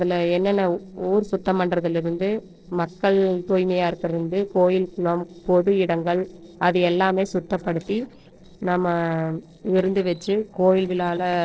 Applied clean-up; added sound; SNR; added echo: neural separator model SepFormer DNS4.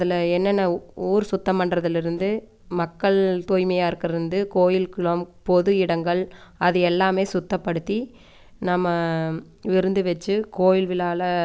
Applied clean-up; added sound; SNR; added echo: none; none; none; none.